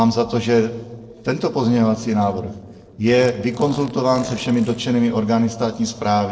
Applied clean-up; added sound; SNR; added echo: neural separator model SepFormer DNS4.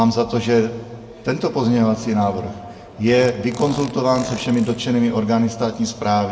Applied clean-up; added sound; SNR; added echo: none; Fart; 17 dB; reverberation time 1.1 s.